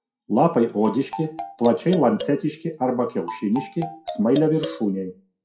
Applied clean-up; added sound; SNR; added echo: classical method WPE with log-MMSE.